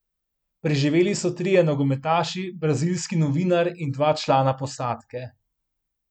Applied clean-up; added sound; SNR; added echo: none; none; none; none.